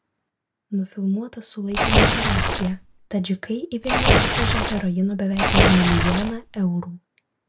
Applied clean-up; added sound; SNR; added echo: none; Tearing; -5 dB; none.